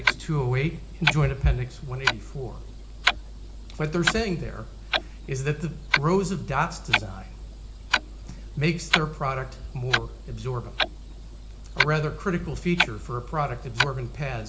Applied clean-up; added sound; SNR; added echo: none; Clock; 2 dB; reverberation time 0.4 s.